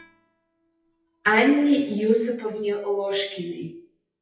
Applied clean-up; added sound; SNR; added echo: classical method WPE with log-MMSE.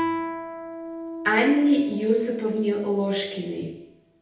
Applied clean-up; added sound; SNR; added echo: none; Guitar; 10 dB; reverberation time 0.8 s.